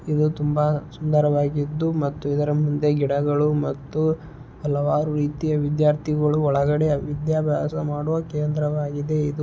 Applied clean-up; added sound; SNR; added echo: none; none; none; none.